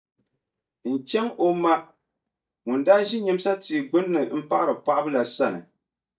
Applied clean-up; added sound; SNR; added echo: neural mask model DeepFilterNet 3.